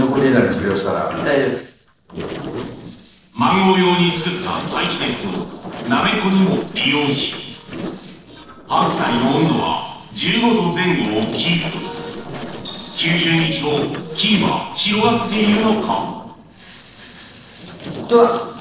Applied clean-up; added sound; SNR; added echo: neural separator model SepFormer DNS4.